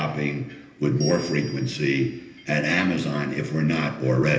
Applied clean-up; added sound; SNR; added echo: none; Bell; 18 dB; reverberation time 1.4 s.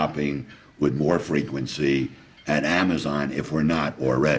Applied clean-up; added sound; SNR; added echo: none; none; none; none.